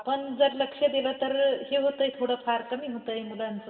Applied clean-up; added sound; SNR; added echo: none; none; none; reverberation time 2.4 s.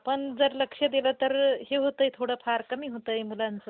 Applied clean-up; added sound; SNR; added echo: none; none; none; none.